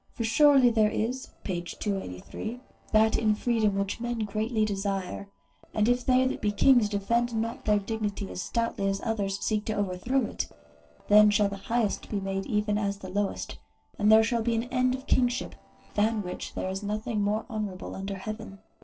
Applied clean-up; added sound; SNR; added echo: neural separator model SepFormer DNS4.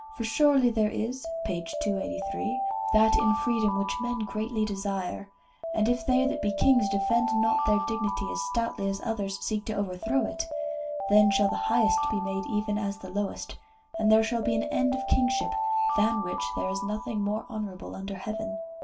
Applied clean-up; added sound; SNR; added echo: none; Alarm; 4 dB; reverberation time 0.2 s.